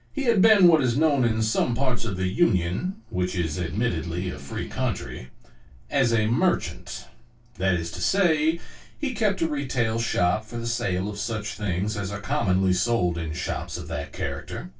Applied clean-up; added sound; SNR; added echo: neural separator model SepFormer DNS4.